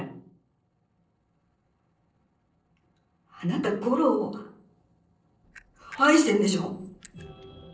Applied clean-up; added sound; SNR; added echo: neural separator model SepFormer DNS4.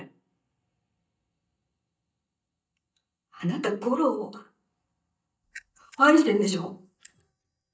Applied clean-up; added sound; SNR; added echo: neural mask model DeepFilterNet 3.